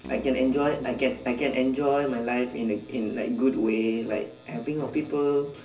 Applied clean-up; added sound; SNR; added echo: none; Keyboard (musical); 19 dB; reverberation time 0.4 s.